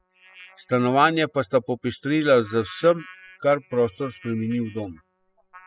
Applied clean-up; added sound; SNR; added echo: classical method spectral subtraction.